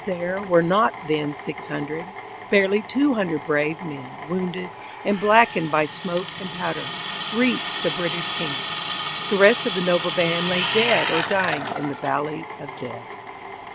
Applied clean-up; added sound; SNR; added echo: none; Drill; 7 dB; none.